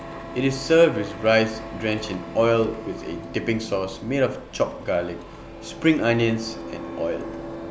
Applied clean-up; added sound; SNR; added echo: none; Printer; 13 dB; none.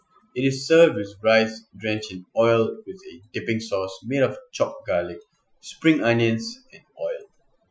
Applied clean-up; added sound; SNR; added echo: classical method Wiener filter.